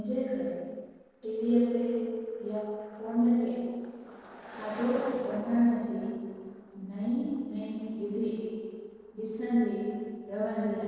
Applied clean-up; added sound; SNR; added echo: neural separator model SepFormer DNS4.